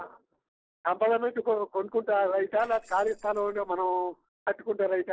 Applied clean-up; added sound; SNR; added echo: neural separator model SepFormer DNS4.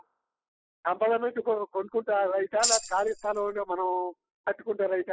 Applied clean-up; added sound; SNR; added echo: classical method spectral subtraction.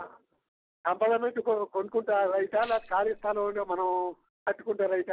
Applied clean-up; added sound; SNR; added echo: none; Tambourine; 4 dB; none.